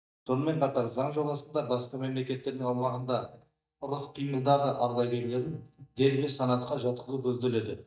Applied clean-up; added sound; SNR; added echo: neural mask model DeepFilterNet 3.